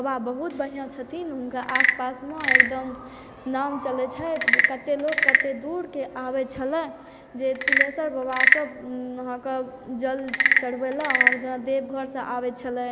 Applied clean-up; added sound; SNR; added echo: none; Wood / Percussion / Frog; -3 dB; none.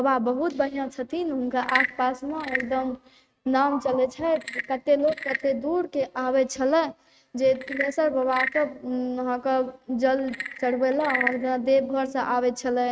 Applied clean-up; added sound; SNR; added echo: neural mask model RNNoise.